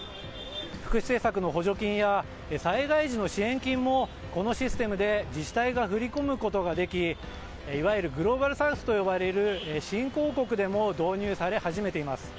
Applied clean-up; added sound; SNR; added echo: none; Liquid; 15 dB; none.